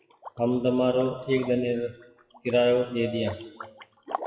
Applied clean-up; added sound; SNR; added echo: classical method WPE with log-MMSE.